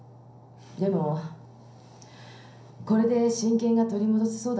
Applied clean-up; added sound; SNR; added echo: none; none; none; reverberation time 0.6 s.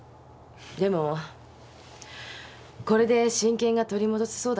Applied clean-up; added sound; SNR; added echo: none; none; none; none.